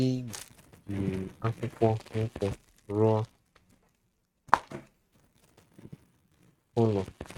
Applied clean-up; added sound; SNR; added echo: neural mask model RNNoise.